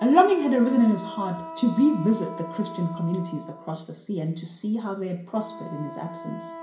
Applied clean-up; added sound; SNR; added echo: none; Wind instrument, woodwind instrument; 15 dB; reverberation time 0.5 s.